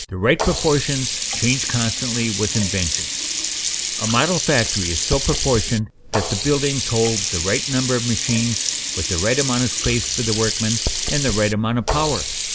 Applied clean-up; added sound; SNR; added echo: none; Sink (filling or washing); 2 dB; none.